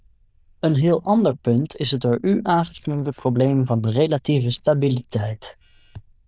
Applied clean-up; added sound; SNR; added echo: neural diffusion model UNIVERSE++.